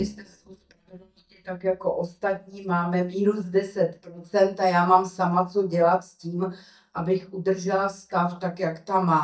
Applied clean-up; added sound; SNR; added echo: neural mask model DeepFilterNet 3.